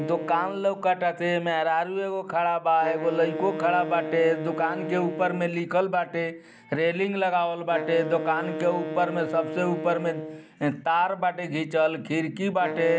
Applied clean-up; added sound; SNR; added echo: none; Wind instrument, woodwind instrument; 10 dB; none.